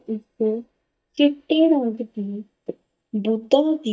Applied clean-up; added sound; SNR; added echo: neural mask model DeepFilterNet 3.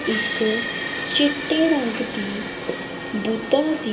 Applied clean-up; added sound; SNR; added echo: none; Screech; 6 dB; reverberation time 0.2 s.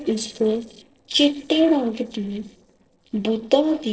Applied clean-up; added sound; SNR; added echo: neural separator model SepFormer DNS4.